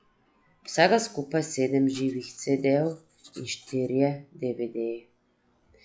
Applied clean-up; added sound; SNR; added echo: classical method log-MMSE.